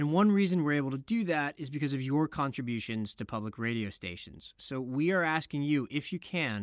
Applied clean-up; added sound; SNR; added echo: none; none; none; none.